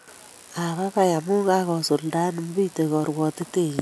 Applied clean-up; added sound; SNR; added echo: none; none; none; none.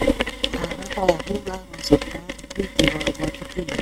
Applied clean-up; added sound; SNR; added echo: neural mask model RNNoise.